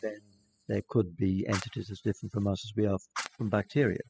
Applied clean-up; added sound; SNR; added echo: classical method spectral subtraction.